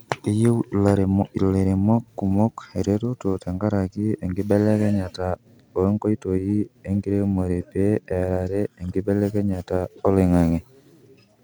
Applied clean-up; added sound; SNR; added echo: none; none; none; none.